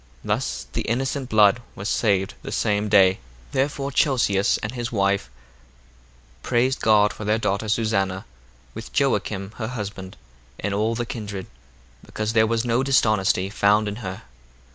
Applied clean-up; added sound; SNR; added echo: none; none; none; none.